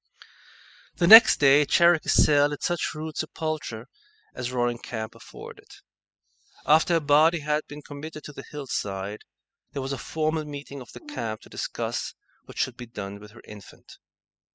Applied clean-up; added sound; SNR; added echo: classical method spectral subtraction.